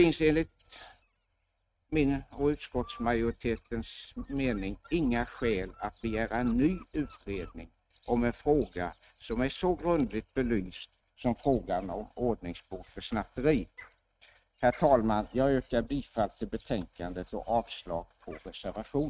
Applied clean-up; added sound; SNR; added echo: neural mask model RNNoise.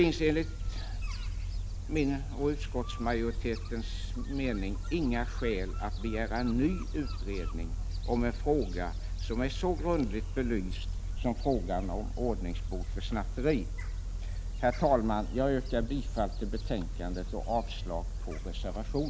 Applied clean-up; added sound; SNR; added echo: none; Gull, seagull; 2 dB; none.